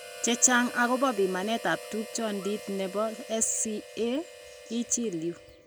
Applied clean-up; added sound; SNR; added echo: none; Harmonica; 14 dB; none.